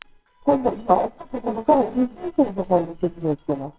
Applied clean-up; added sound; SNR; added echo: neural separator model SepFormer WHAMR!.